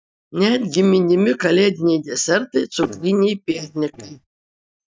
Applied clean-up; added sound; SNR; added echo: neural mask model DeepFilterNet 3.